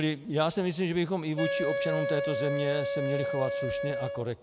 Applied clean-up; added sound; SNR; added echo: none; Wind instrument, woodwind instrument; 2 dB; none.